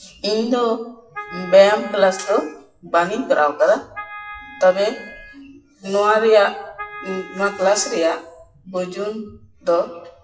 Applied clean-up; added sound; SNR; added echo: classical method WPE with log-MMSE.